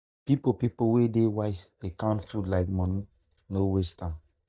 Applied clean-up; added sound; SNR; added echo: neural mask model DeepFilterNet 3.